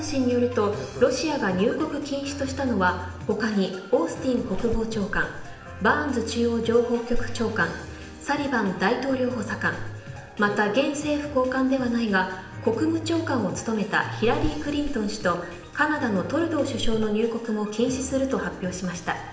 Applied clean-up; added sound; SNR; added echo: none; Zipper (clothing); 12 dB; reverberation time 0.8 s.